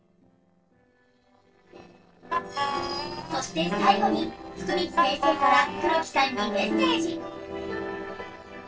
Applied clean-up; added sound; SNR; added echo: neural separator model SepFormer DNS4.